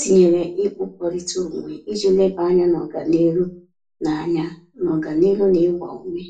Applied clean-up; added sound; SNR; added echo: none; none; none; reverberation time 0.3 s.